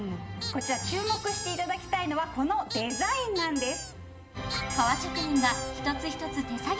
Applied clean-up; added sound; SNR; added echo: none; Squeak; 8 dB; reverberation time 2.3 s.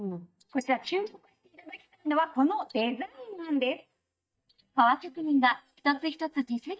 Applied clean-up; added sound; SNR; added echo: neural mask model DeepFilterNet 3.